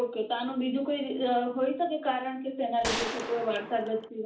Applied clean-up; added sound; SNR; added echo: none; Gunshot, gunfire; 6 dB; reverberation time 0.4 s.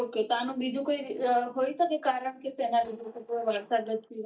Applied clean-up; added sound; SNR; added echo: neural mask model DeepFilterNet 3.